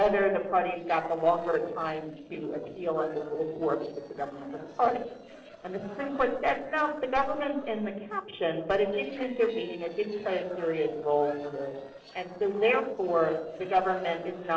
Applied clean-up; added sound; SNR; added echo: neural separator model SepFormer DNS4.